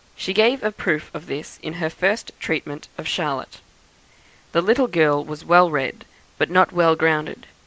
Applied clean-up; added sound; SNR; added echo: none; none; none; none.